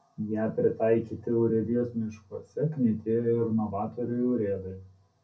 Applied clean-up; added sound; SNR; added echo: none; none; none; reverberation time 0.3 s.